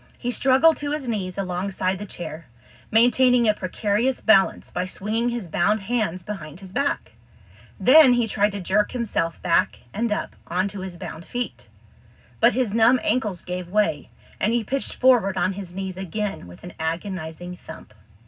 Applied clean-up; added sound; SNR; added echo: none; none; none; reverberation time 0.4 s.